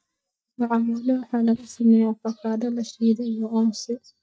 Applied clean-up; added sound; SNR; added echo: neural mask model DeepFilterNet 3.